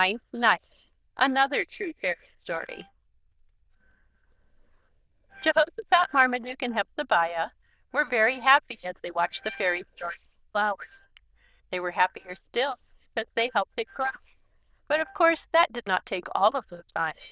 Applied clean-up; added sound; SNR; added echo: neural diffusion model UNIVERSE++.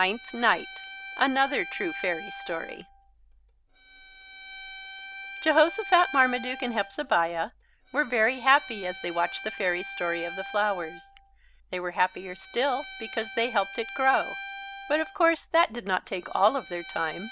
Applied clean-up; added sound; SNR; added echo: none; Bowed string instrument; 14 dB; none.